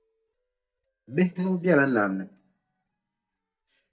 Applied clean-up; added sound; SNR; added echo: neural mask model DeepFilterNet 3.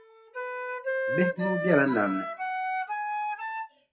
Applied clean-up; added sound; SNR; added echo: classical method WPE with log-MMSE.